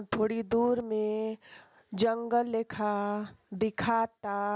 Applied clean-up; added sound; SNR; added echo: none; none; none; none.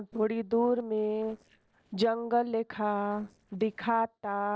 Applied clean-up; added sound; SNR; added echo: neural separator model SepFormer DNS4.